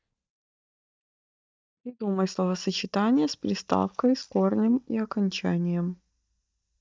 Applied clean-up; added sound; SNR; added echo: neural mask model DeepFilterNet 3.